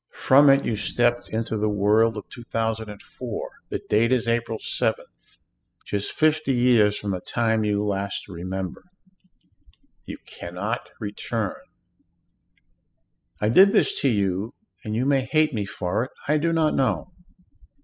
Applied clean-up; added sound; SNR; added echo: classical method spectral subtraction.